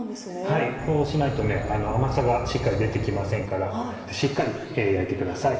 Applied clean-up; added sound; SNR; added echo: none; Insect; 8 dB; reverberation time 2.5 s.